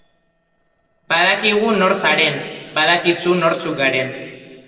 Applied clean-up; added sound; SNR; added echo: neural separator model SepFormer DNS4.